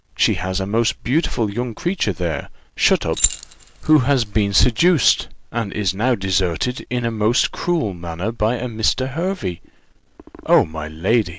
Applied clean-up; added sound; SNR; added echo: none; Keys jangling; 7 dB; none.